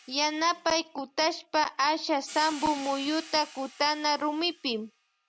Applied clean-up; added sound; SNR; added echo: none; Hi-hat; 19 dB; none.